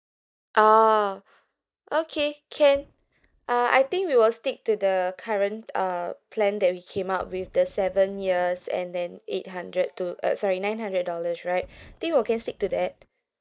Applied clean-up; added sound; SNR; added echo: neural mask model DeepFilterNet 3.